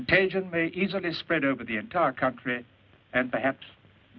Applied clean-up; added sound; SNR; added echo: none; none; none; none.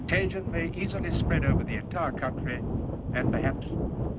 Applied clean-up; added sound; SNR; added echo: none; Thunder; -4 dB; none.